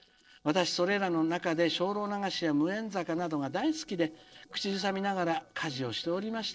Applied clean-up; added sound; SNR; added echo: neural separator model SepFormer DNS4.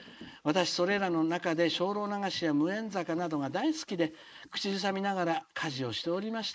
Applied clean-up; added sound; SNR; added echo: neural mask model Resemble Enhance denoiser.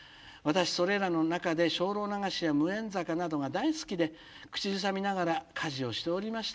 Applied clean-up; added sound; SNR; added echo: none; none; none; none.